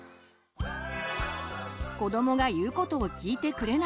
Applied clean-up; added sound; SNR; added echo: none; none; none; none.